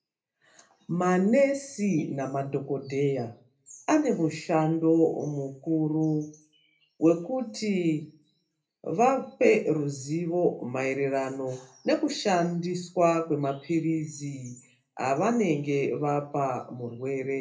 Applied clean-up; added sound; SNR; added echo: none; none; none; reverberation time 0.3 s.